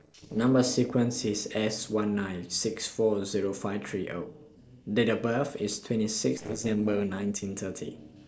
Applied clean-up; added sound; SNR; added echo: neural separator model SepFormer DNS4.